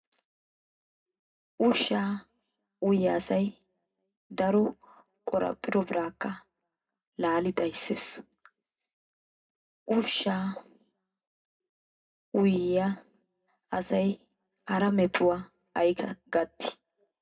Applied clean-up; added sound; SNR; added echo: none; none; none; reverberation time 0.2 s.